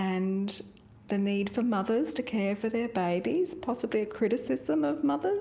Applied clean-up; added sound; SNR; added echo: none; none; none; none.